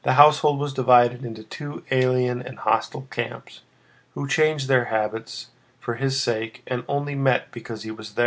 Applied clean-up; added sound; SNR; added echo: none; none; none; none.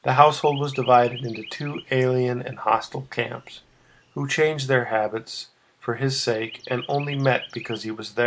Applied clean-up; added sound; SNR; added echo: neural mask model Resemble Enhance denoiser.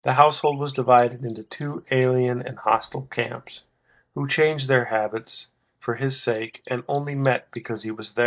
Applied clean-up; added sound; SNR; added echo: neural mask model DeepFilterNet 3.